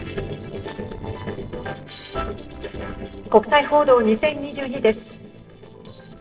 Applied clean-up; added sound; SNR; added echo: neural separator model SepFormer DNS4.